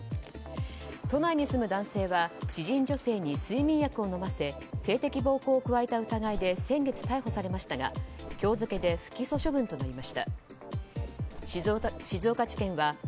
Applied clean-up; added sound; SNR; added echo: none; Bird; 14 dB; none.